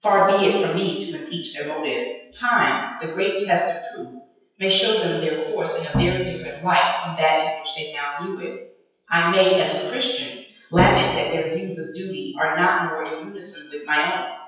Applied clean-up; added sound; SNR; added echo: classical method WPE with log-MMSE.